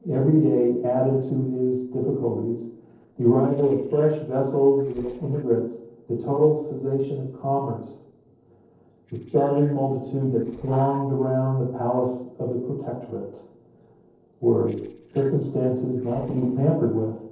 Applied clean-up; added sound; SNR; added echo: neural separator model SepFormer DNS4.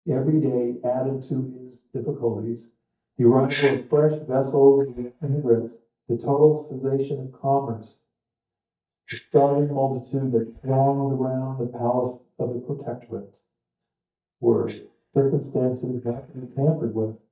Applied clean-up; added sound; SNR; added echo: neural mask model DeepFilterNet 3.